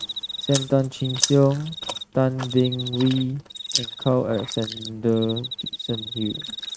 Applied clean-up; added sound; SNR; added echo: neural mask model RNNoise.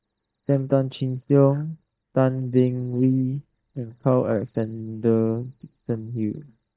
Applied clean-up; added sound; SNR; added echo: neural mask model DeepFilterNet 3.